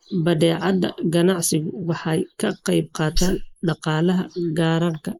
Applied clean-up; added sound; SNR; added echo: neural mask model Resemble Enhance denoiser.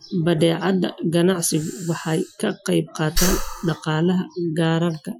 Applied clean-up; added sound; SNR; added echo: classical method Wiener filter.